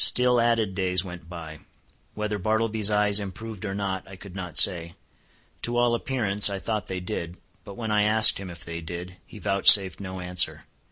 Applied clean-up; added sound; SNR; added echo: none; none; none; none.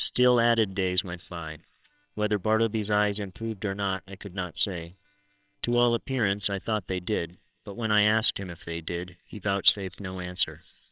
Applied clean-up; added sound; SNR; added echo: neural separator model SepFormer WHAMR!.